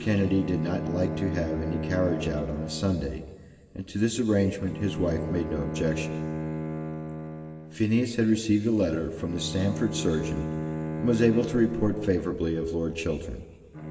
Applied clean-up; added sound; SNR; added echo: none; Bowed string instrument; 7 dB; reverberation time 2.7 s.